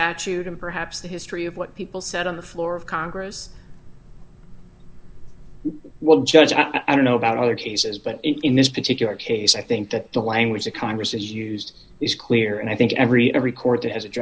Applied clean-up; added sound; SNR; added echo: none; none; none; none.